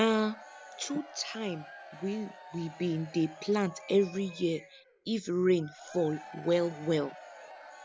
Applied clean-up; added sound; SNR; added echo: none; Crowd / Cheering; 17 dB; none.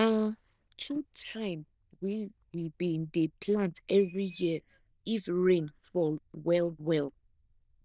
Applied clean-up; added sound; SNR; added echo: neural diffusion model UNIVERSE++.